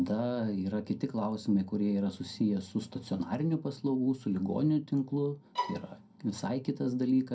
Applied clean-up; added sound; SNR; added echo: none; Bowed string instrument; 6 dB; reverberation time 0.2 s.